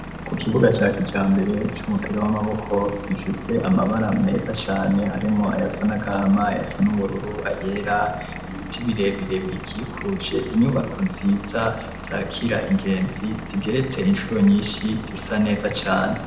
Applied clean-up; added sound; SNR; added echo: none; Engine / Vehicle; 11 dB; reverberation time 0.7 s.